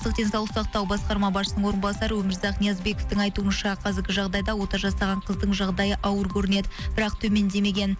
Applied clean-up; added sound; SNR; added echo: none; none; none; none.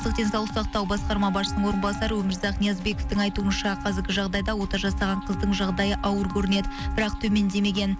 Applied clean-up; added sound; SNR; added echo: none; Wind instrument, woodwind instrument; 13 dB; none.